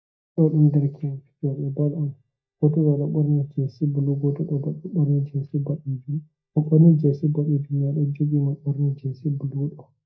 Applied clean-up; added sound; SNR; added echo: neural mask model DeepFilterNet 3.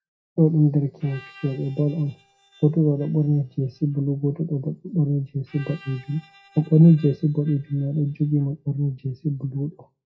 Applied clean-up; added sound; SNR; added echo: classical method WPE with log-MMSE.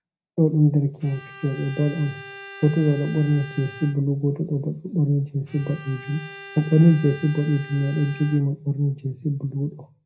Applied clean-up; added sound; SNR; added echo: none; Bowed string instrument; 18 dB; reverberation time 0.4 s.